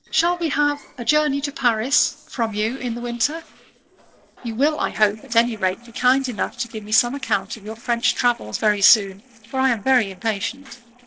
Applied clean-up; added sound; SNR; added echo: neural separator model SepFormer DNS4.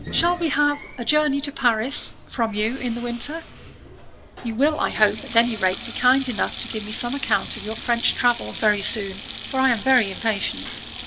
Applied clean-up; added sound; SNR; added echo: none; Sink (filling or washing); 11 dB; reverberation time 0.3 s.